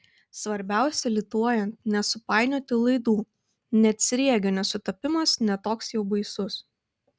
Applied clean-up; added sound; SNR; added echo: none; none; none; none.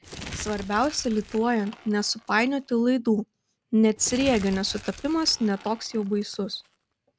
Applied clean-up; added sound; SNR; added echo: none; Crumpling, crinkling; 17 dB; none.